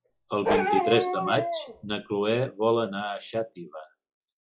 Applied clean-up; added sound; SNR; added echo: classical method log-MMSE.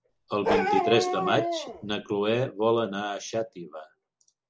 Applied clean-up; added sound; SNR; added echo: none; Bark; 0 dB; none.